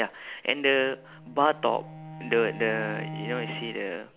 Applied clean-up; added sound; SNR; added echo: none; Bowed string instrument; 12 dB; none.